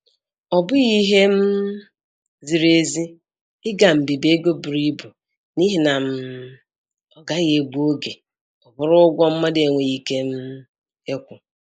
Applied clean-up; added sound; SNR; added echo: neural mask model Resemble Enhance denoiser.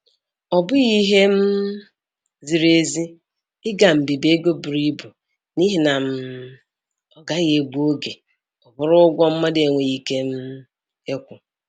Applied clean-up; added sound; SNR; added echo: none; none; none; none.